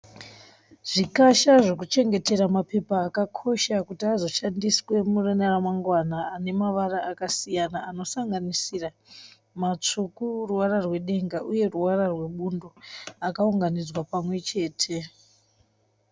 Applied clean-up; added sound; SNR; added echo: none; none; none; none.